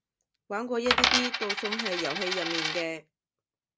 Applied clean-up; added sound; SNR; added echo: none; Coin (dropping); -5 dB; none.